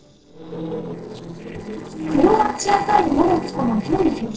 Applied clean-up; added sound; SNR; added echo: neural separator model SepFormer DNS4.